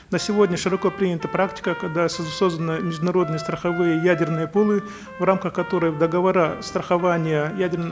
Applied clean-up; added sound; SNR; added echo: none; Trumpet; 15 dB; none.